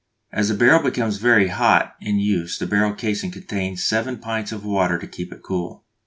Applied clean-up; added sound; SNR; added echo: none; none; none; none.